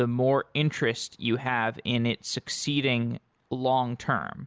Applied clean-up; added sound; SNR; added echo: none; none; none; none.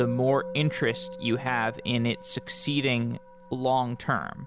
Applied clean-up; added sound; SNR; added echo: none; Musical instrument; 14 dB; none.